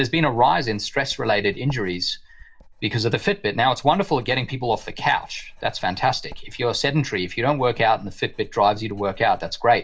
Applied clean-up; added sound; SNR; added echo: none; Writing; 18 dB; reverberation time 0.2 s.